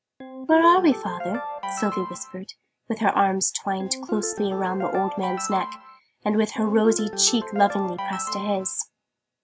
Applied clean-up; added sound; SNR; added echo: none; Ringtone; 9 dB; none.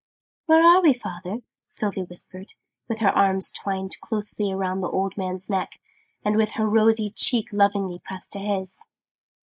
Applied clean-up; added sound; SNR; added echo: neural mask model Resemble Enhance denoiser.